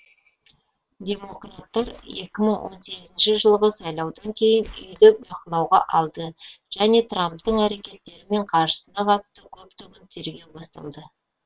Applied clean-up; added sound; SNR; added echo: neural separator model SepFormer WHAM!.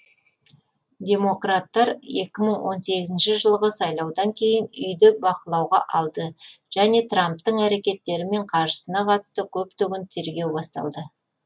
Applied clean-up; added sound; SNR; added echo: none; none; none; none.